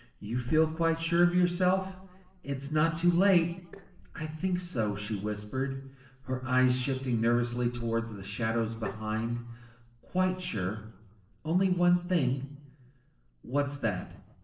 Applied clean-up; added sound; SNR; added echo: neural separator model SepFormer DNS4.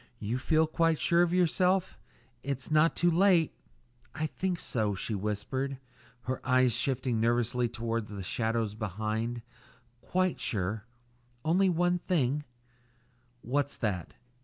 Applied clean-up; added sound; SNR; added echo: none; none; none; none.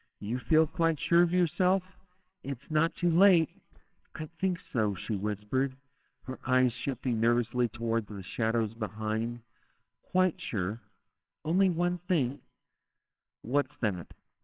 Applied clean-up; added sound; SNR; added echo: neural separator model SepFormer WHAMR!.